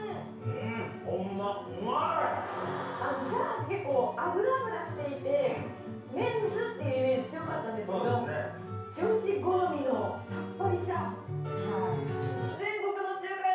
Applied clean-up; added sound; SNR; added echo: none; none; none; reverberation time 0.6 s.